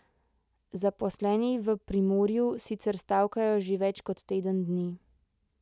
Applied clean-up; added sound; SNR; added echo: none; none; none; none.